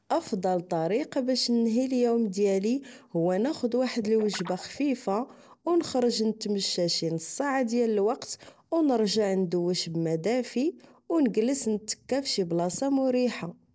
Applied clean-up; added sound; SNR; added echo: neural separator model SepFormer DNS4.